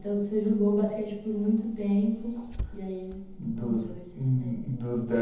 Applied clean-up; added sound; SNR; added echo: none; Engine / Car; 14 dB; reverberation time 1.3 s.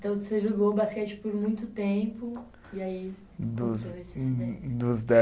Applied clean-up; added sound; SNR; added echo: none; none; none; none.